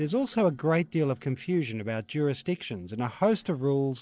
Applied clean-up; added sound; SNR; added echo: neural separator model SepFormer DNS4.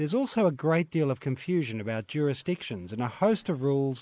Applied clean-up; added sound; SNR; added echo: neural mask model Resemble Enhance denoiser.